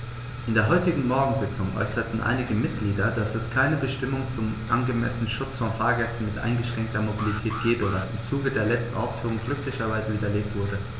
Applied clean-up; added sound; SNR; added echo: none; Alarm; 11 dB; none.